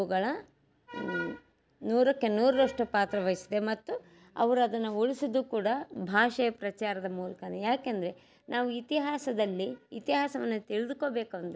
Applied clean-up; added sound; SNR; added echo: none; none; none; none.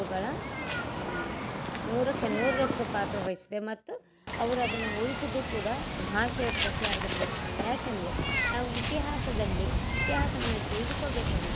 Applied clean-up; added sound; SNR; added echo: none; Meow; -2 dB; none.